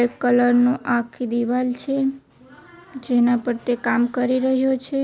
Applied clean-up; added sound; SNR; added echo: none; none; none; none.